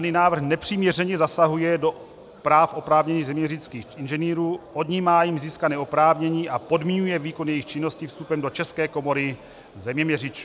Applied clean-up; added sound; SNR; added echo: none; none; none; none.